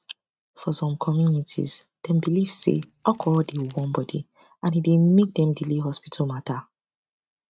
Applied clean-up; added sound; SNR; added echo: neural mask model RNNoise.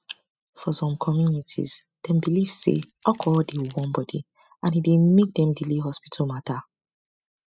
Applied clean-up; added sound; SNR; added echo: classical method spectral subtraction.